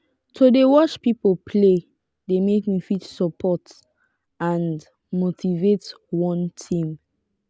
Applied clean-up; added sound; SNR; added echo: none; none; none; none.